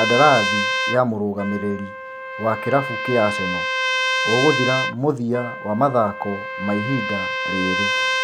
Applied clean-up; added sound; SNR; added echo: none; Trumpet; 2 dB; none.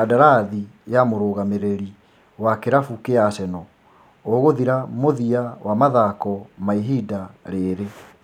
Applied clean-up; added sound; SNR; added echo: none; none; none; none.